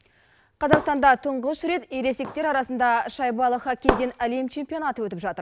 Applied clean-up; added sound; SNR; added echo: none; Shatter; 8 dB; none.